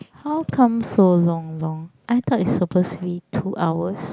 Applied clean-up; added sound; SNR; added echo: none; none; none; none.